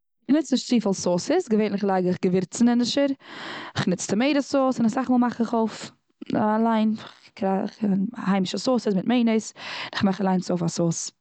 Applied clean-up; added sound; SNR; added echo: none; none; none; none.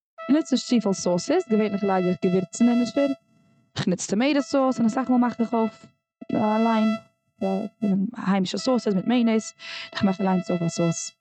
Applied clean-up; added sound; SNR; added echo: neural mask model RNNoise.